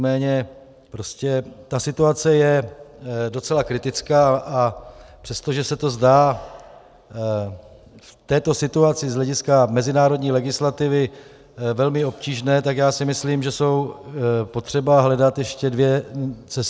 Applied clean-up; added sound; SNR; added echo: none; none; none; none.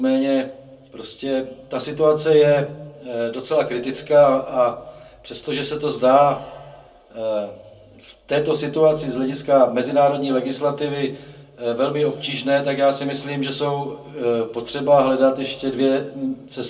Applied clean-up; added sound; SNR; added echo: none; none; none; reverberation time 0.2 s.